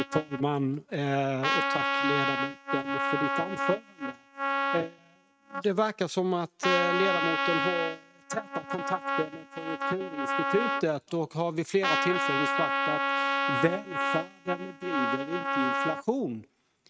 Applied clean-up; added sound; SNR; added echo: neural mask model RNNoise.